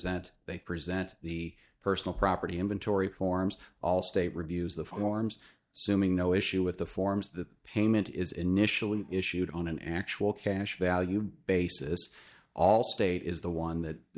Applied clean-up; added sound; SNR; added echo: neural mask model DeepFilterNet 3.